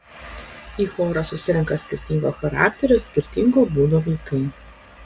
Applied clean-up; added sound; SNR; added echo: none; none; none; none.